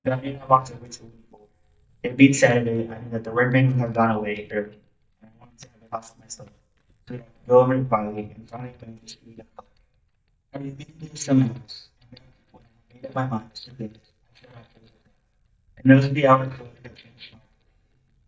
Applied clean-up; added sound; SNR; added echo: neural mask model DeepFilterNet 3.